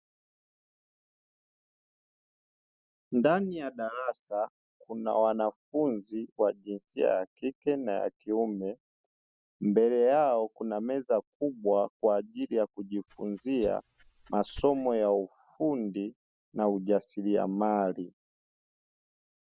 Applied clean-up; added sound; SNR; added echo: none; Rattle (instrument); 20 dB; none.